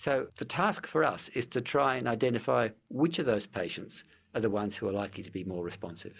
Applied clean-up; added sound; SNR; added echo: none; none; none; none.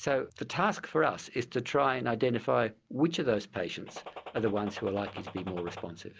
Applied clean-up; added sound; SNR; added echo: none; Gunshot, gunfire; 13 dB; none.